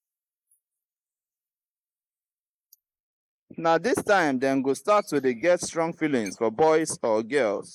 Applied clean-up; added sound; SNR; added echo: neural mask model Resemble Enhance denoiser.